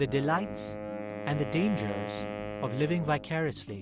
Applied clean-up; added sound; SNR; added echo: none; Wind instrument, woodwind instrument; 7 dB; none.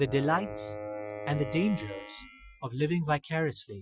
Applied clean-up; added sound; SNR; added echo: classical method Wiener filter.